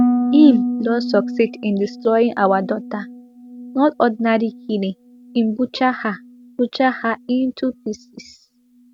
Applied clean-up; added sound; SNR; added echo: none; Harp; 7 dB; none.